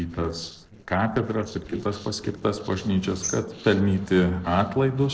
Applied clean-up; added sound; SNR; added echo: neural separator model SepFormer DNS4.